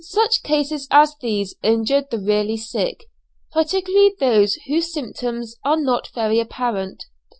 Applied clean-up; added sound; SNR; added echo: none; none; none; none.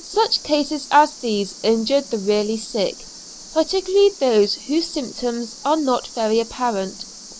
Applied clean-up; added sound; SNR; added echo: neural mask model Resemble Enhance denoiser.